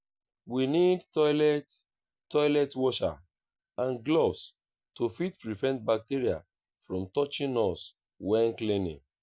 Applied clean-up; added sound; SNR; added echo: none; none; none; none.